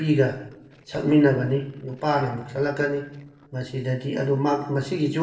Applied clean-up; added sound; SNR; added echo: neural separator model SepFormer DNS4.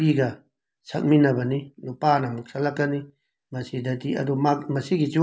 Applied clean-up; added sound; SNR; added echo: none; none; none; none.